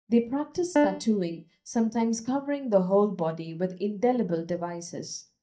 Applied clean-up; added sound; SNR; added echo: neural mask model DeepFilterNet 3.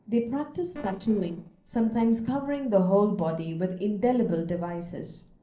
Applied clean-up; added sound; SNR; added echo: neural separator model SepFormer DNS4.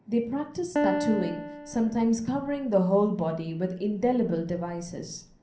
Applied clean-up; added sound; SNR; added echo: none; Piano; 7 dB; reverberation time 0.6 s.